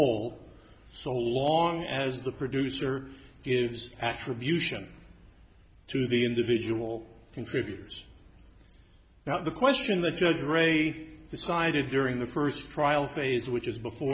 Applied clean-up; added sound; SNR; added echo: none; none; none; none.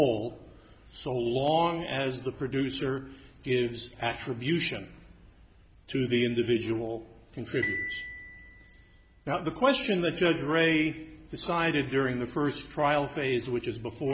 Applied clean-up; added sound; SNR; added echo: none; Glockenspiel; 11 dB; none.